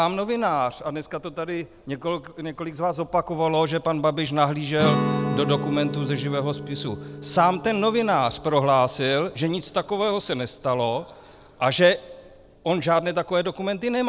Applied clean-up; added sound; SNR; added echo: none; Guitar; 10 dB; none.